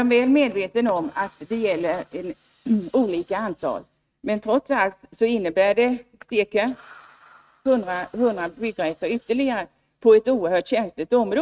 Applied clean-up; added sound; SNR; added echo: neural mask model RNNoise.